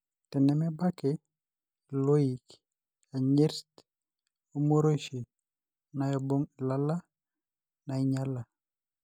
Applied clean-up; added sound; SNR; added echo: none; none; none; none.